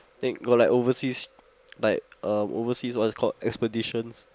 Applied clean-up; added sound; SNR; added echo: none; none; none; none.